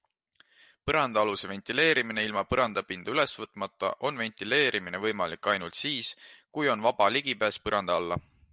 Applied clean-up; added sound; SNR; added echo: none; none; none; none.